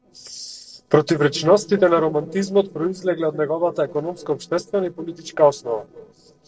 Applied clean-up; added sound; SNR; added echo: neural separator model SepFormer DNS4.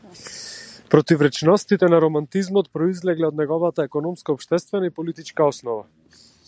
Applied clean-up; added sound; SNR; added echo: none; none; none; none.